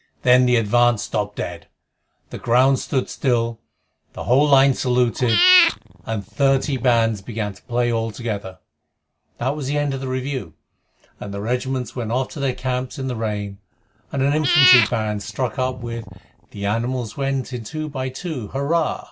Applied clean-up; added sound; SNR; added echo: none; Meow / Purr; 3 dB; none.